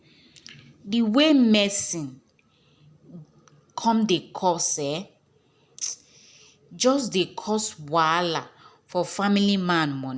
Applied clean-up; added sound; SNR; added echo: none; none; none; none.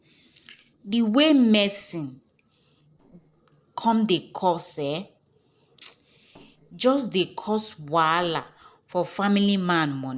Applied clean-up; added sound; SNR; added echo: neural separator model SepFormer DNS4.